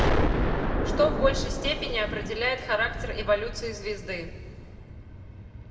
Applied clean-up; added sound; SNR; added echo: none; Explosion; -1 dB; reverberation time 1.5 s.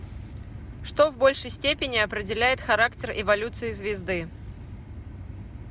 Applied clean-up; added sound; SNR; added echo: none; none; none; none.